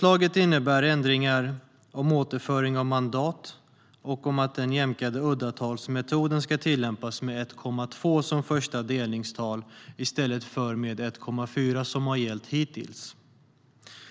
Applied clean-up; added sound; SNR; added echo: none; none; none; none.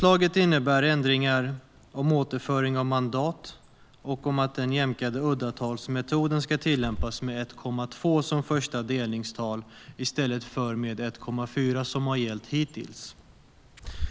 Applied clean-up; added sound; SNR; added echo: none; Bird; 16 dB; none.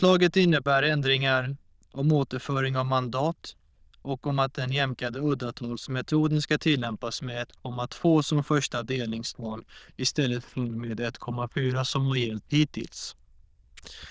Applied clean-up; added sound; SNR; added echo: neural diffusion model UNIVERSE++.